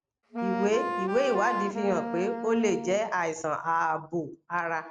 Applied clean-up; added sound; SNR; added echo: none; Wind instrument, woodwind instrument; 4 dB; none.